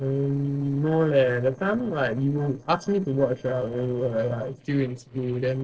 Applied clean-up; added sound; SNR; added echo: neural separator model SepFormer DNS4.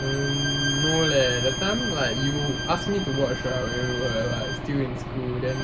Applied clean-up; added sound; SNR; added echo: none; Engine / Aircraft + Bowed string instrument; 2 dB; none.